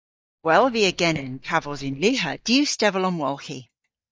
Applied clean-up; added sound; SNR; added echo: neural mask model DeepFilterNet 3.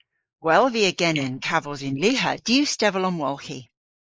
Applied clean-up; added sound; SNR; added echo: neural mask model Resemble Enhance denoiser.